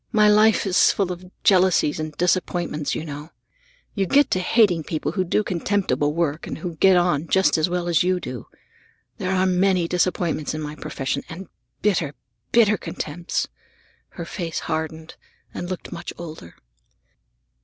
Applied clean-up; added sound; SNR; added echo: none; none; none; none.